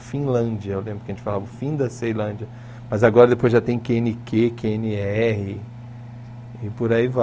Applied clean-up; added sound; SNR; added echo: none; Engine; 16 dB; none.